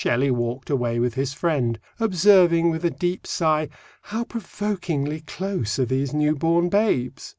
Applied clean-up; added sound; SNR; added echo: none; none; none; none.